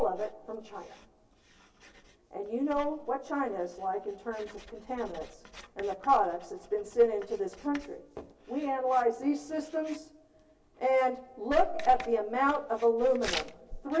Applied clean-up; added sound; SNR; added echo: none; Writing; 18 dB; reverberation time 0.5 s.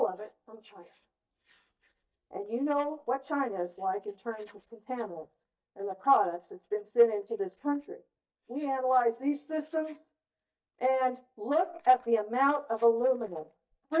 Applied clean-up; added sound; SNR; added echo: neural mask model DeepFilterNet 3.